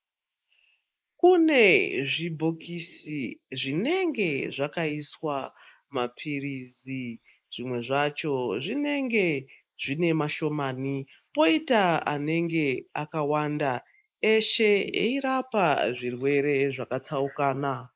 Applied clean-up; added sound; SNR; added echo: neural mask model Resemble Enhance denoiser.